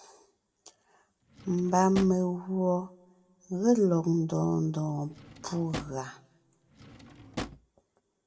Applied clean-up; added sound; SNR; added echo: none; Drawer open or close; 13 dB; reverberation time 0.8 s.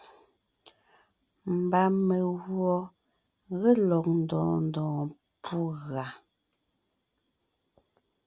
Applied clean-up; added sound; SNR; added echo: none; none; none; none.